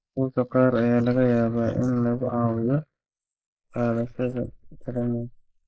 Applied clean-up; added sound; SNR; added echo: neural mask model Resemble Enhance denoiser.